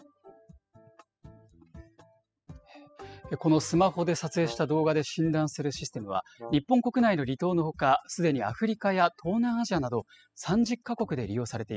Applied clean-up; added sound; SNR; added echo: classical method spectral subtraction.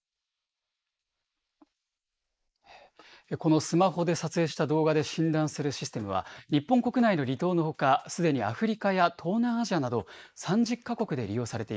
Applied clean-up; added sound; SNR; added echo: neural mask model Resemble Enhance denoiser.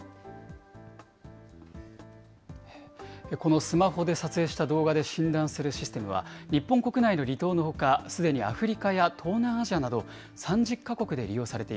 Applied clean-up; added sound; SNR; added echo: none; none; none; none.